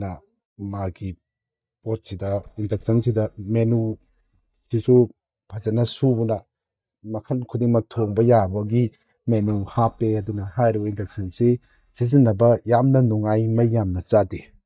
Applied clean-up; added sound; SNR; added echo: neural mask model DeepFilterNet 3.